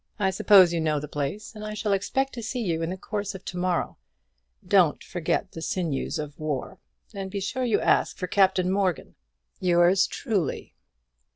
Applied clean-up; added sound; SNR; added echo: none; none; none; none.